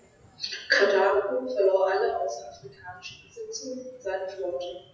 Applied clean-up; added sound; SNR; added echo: classical method WPE with log-MMSE.